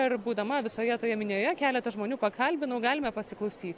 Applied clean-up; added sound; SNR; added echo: none; none; none; none.